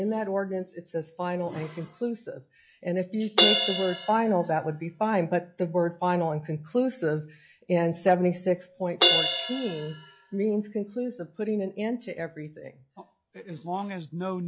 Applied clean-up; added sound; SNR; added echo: classical method log-MMSE.